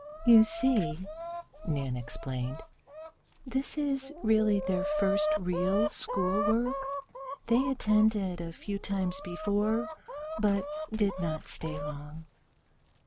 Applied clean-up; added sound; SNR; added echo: none; Chicken, rooster; 7 dB; none.